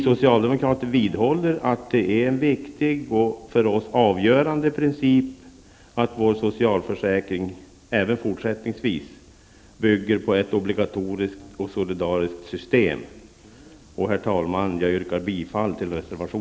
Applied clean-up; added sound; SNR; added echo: none; none; none; none.